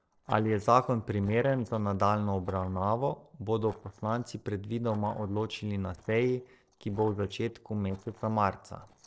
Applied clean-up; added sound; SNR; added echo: neural separator model SepFormer DNS4.